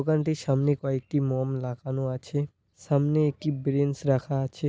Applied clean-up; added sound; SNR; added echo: none; none; none; none.